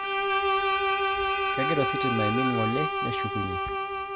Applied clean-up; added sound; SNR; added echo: none; Bowed string instrument; -4 dB; none.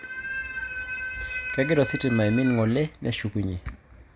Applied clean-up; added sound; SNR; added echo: none; none; none; none.